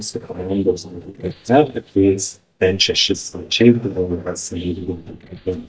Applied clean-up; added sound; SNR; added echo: neural mask model DeepFilterNet 3.